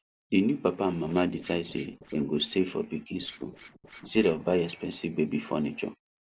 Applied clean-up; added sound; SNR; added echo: neural separator model SepFormer DNS4.